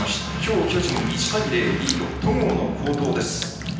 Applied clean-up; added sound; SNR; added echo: none; Bathtub (filling or washing); 14 dB; reverberation time 0.9 s.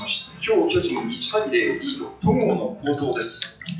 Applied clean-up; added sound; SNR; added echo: classical method WPE with log-MMSE.